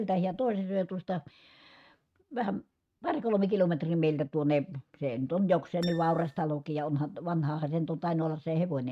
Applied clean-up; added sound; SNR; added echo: neural mask model RNNoise.